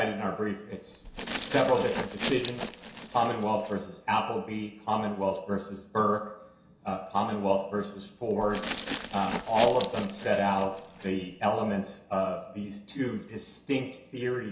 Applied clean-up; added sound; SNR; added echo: none; Glass; 7 dB; reverberation time 0.7 s.